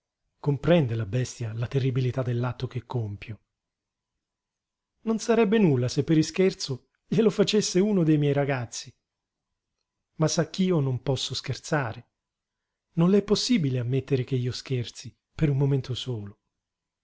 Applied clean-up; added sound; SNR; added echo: none; none; none; none.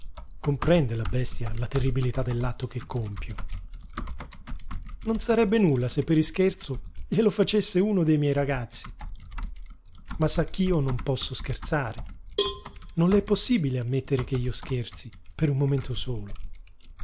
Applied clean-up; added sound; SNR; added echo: none; Cowbell + Typing; 7 dB; none.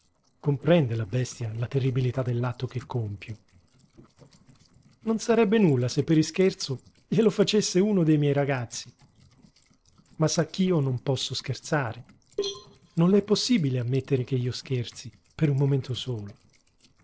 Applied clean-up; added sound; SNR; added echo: neural separator model SepFormer DNS4.